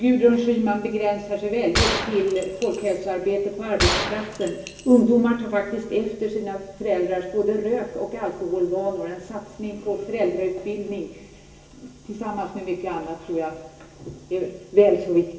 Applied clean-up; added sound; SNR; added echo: none; Gunshot, gunfire; 4 dB; reverberation time 0.9 s.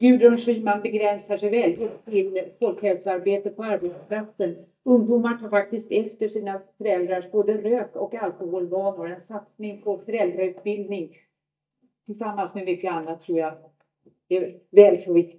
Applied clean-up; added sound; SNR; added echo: neural mask model DeepFilterNet 3.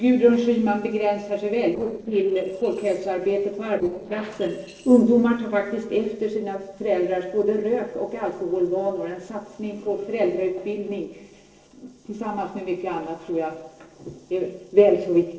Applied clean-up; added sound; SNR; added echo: neural separator model SepFormer DNS4.